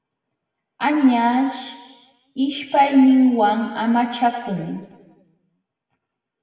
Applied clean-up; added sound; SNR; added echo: none; none; none; reverberation time 1.4 s.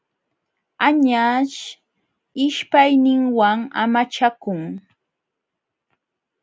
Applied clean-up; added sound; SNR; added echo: none; none; none; none.